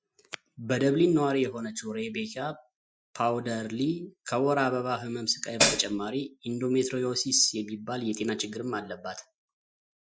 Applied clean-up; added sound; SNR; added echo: classical method Wiener filter.